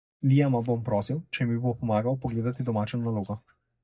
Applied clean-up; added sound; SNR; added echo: neural mask model DeepFilterNet 3.